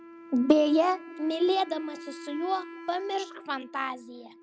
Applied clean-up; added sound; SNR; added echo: none; Wind instrument, woodwind instrument; 16 dB; none.